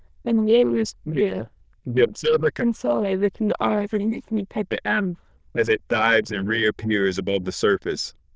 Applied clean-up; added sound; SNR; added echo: neural diffusion model UNIVERSE++.